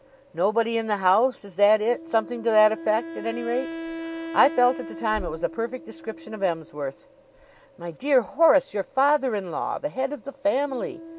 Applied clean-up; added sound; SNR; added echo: none; Wind instrument, woodwind instrument; 15 dB; none.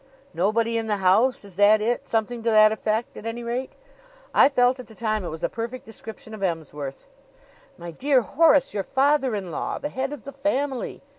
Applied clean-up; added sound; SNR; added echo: none; none; none; none.